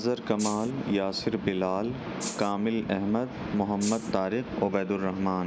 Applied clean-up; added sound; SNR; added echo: none; Rattle (instrument); 10 dB; none.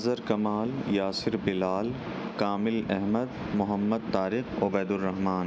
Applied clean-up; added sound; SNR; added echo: none; none; none; none.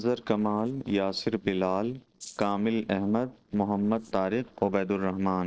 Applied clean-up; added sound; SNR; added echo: neural separator model SepFormer DNS4.